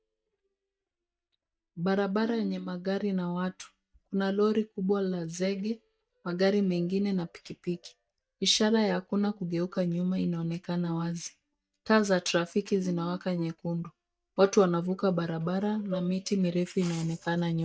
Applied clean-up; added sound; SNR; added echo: neural mask model DeepFilterNet 3.